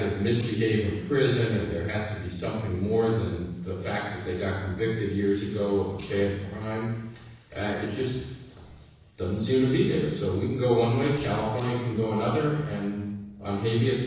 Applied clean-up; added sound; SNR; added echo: neural separator model SepFormer DNS4.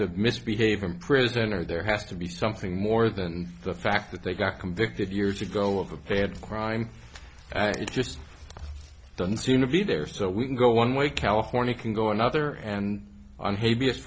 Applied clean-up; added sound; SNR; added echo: none; none; none; none.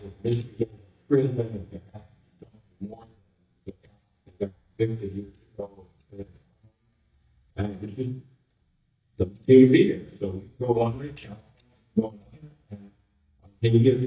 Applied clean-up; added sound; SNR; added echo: neural mask model DeepFilterNet 3.